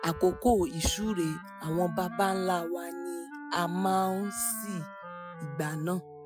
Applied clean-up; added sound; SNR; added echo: classical method Wiener filter.